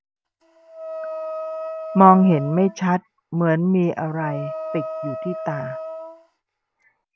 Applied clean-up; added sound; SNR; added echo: none; Wind instrument, woodwind instrument; 10 dB; none.